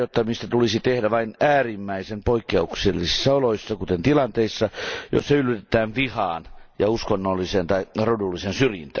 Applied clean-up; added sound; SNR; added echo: none; none; none; none.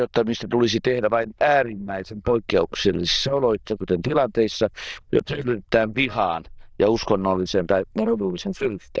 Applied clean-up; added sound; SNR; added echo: neural diffusion model UNIVERSE++.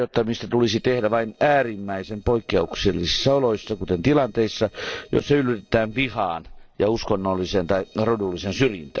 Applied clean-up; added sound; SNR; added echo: neural separator model SepFormer DNS4.